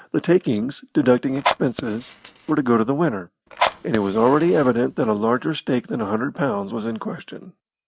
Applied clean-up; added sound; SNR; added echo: neural mask model RNNoise.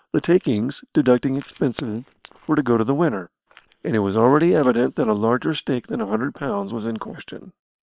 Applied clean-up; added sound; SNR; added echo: neural separator model SepFormer WHAM!.